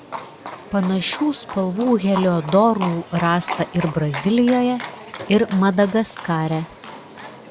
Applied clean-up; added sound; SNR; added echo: none; Livestock, farm animals, working animals; 13 dB; none.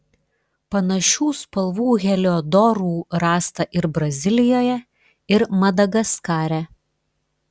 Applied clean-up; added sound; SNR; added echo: none; none; none; none.